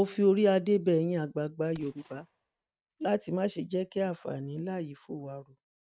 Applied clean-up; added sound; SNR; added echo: neural mask model RNNoise.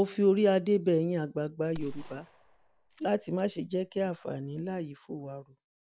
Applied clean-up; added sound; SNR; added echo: none; Gunshot, gunfire; 17 dB; none.